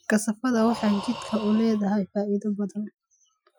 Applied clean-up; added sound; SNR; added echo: classical method Wiener filter.